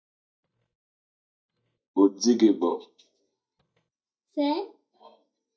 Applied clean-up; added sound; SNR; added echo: neural mask model DeepFilterNet 3.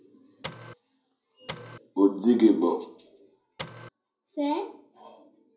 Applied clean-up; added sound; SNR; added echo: none; Printer; 10 dB; reverberation time 0.6 s.